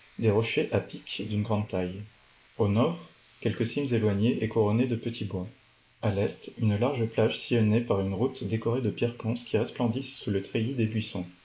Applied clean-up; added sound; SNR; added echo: neural mask model Resemble Enhance denoiser.